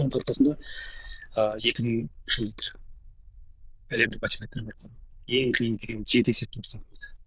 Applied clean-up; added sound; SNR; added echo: neural diffusion model UNIVERSE++.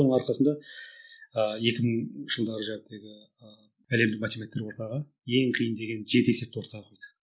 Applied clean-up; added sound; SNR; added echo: none; none; none; none.